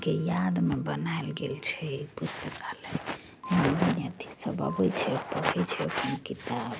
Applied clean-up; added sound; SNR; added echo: none; Telephone; 16 dB; none.